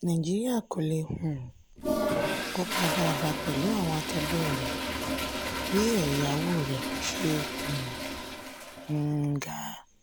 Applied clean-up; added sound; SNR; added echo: none; Toilet flush; 2 dB; none.